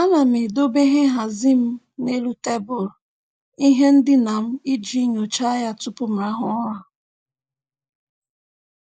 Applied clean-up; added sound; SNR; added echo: none; none; none; none.